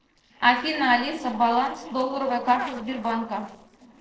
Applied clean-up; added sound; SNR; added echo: neural separator model SepFormer DNS4.